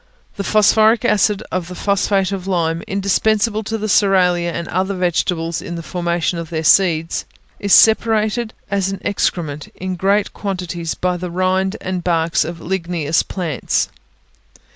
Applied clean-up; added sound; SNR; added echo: none; none; none; none.